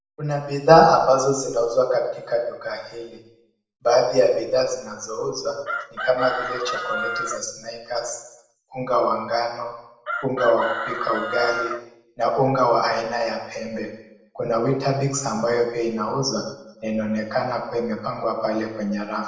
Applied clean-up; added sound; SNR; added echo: none; Chicken, rooster; 7 dB; reverberation time 0.7 s.